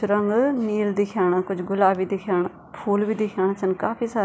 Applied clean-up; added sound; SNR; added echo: none; none; none; none.